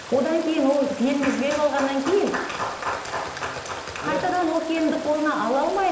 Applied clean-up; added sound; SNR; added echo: none; Stream; 15 dB; reverberation time 0.8 s.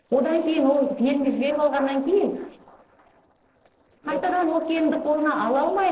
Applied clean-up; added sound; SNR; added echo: neural separator model SepFormer DNS4.